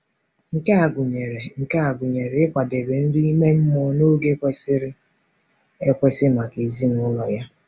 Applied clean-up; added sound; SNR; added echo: none; none; none; none.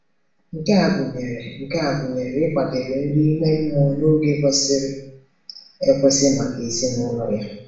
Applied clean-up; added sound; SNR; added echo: none; none; none; reverberation time 0.6 s.